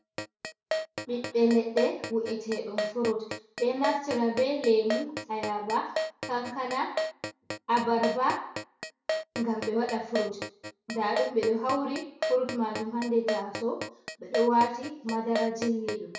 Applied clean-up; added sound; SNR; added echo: none; Keyboard (musical); 7 dB; reverberation time 0.6 s.